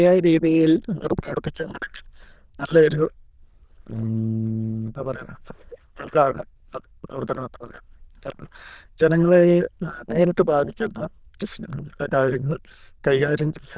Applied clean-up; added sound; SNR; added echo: neural diffusion model UNIVERSE++.